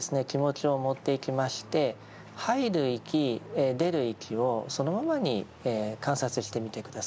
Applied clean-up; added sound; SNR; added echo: none; none; none; none.